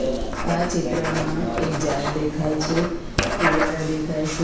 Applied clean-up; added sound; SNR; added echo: none; Writing; 2 dB; reverberation time 0.7 s.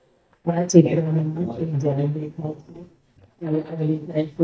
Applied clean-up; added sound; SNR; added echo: neural mask model DeepFilterNet 3.